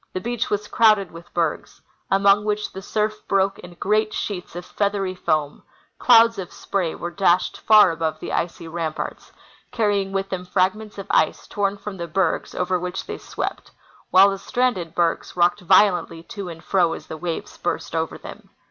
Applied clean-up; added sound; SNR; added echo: none; none; none; none.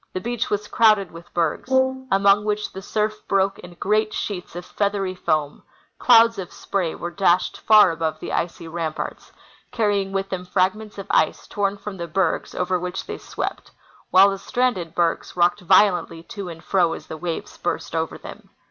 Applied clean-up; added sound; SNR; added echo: none; Brass instrument; 4 dB; none.